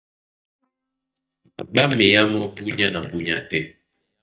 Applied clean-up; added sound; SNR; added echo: neural mask model DeepFilterNet 3.